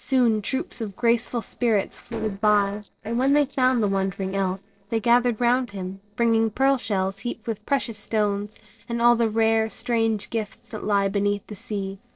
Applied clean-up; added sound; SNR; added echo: neural separator model SepFormer DNS4.